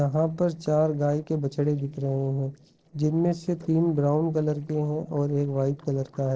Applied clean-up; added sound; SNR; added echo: neural separator model SepFormer DNS4.